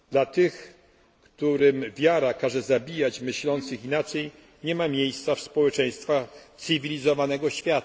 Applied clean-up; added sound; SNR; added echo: none; none; none; none.